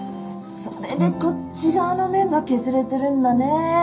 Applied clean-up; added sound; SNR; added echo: none; none; none; reverberation time 0.3 s.